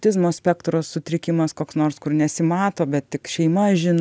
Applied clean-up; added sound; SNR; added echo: none; none; none; none.